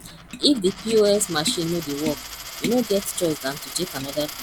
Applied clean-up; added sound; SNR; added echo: none; Tap + Coin (dropping); 11 dB; none.